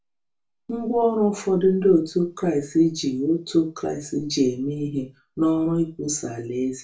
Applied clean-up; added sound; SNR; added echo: none; none; none; reverberation time 0.2 s.